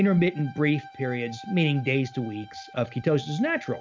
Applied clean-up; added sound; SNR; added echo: none; Bowed string instrument; 18 dB; none.